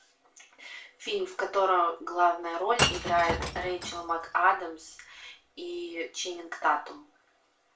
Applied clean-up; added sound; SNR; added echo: none; Shatter / Crushing; 4 dB; reverberation time 0.3 s.